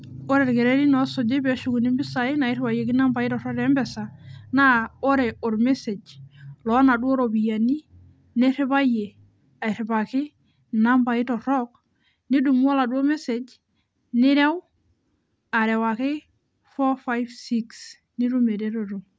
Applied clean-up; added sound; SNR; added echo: none; none; none; none.